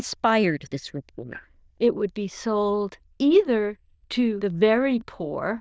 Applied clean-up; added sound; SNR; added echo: neural diffusion model UNIVERSE++.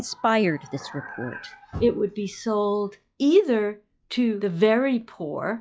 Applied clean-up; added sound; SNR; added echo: classical method log-MMSE.